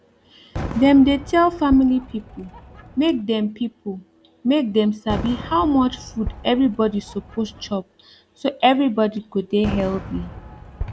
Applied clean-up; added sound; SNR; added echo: none; Fireworks; 14 dB; none.